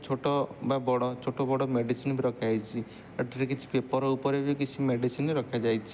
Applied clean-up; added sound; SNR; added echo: none; none; none; none.